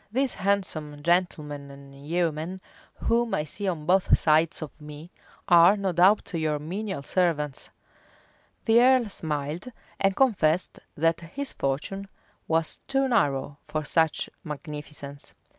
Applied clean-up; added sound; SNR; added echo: none; none; none; none.